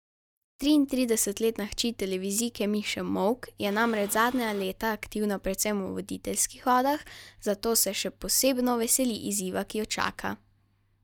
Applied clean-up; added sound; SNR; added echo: neural mask model DeepFilterNet 3.